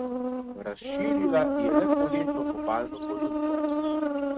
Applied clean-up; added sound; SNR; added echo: neural mask model RNNoise.